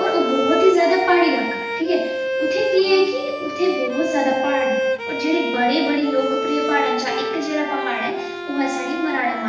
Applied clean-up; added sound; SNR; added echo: none; Bowed string instrument; 3 dB; reverberation time 0.9 s.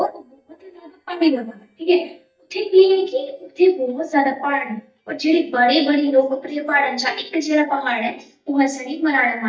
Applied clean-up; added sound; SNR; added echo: neural mask model DeepFilterNet 3.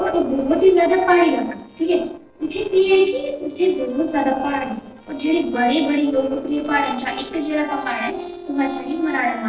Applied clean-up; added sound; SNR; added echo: neural separator model SepFormer DNS4.